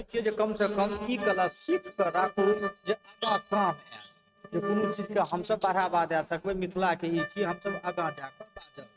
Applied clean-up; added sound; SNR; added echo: neural mask model RNNoise.